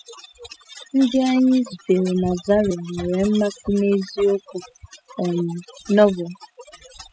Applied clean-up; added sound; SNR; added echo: classical method spectral subtraction.